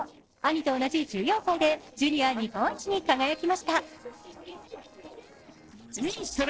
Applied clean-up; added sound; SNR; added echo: neural separator model SepFormer DNS4.